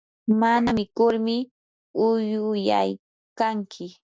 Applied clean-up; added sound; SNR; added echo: none; none; none; none.